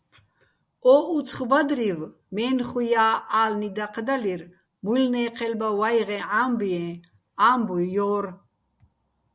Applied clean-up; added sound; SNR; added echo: none; none; none; none.